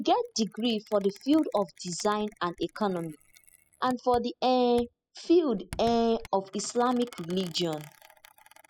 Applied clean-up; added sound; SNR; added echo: classical method spectral subtraction.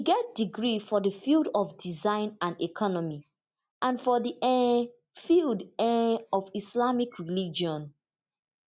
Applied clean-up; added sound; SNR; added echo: none; none; none; none.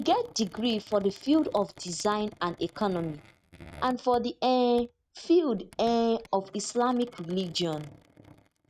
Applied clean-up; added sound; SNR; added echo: neural mask model RNNoise.